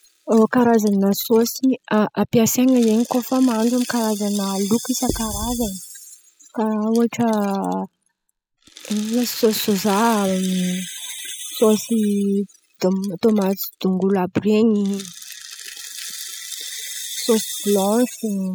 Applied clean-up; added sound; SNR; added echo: classical method spectral subtraction.